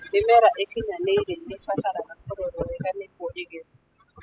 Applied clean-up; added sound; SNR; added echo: classical method spectral subtraction.